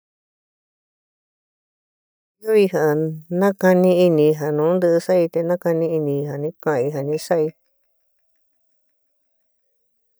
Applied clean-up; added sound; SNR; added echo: neural mask model DeepFilterNet 3.